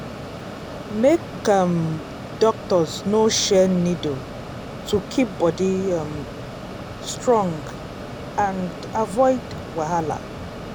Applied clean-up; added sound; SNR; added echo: none; Mechanisms; 11 dB; none.